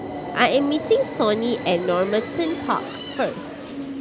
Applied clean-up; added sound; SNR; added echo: none; Subway, metro, underground; 8 dB; none.